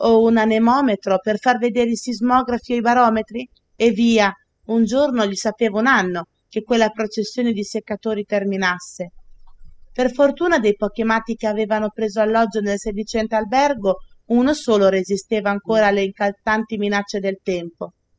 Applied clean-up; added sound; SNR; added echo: classical method spectral subtraction.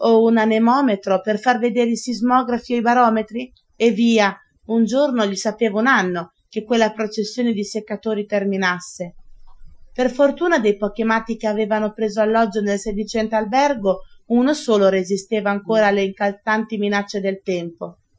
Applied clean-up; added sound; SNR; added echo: classical method Wiener filter.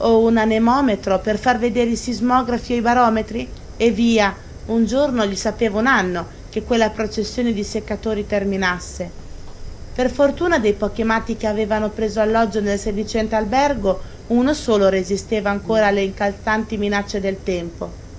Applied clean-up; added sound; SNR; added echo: none; Fire + Brass instrument; 15 dB; none.